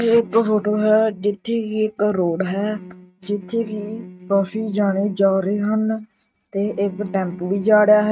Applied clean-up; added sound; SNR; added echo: neural mask model RNNoise.